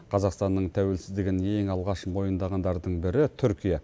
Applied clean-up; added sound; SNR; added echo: none; none; none; none.